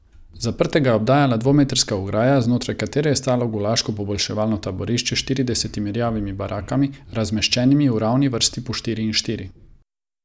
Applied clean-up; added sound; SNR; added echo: none; none; none; none.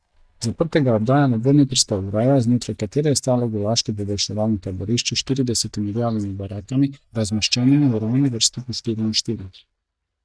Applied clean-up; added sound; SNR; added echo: neural mask model DeepFilterNet 3.